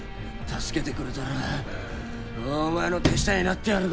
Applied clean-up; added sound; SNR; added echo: none; Sliding door; 4 dB; none.